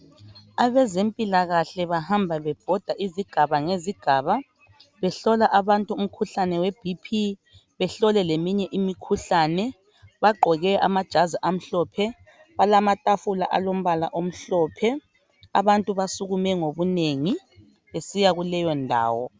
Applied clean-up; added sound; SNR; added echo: none; none; none; none.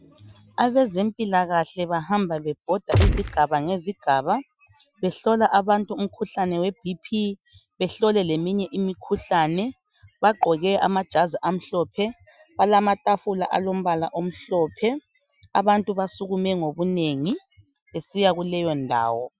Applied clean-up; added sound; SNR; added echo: classical method Wiener filter.